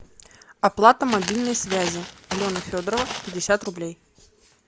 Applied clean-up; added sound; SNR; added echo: none; Walk, footsteps; 8 dB; none.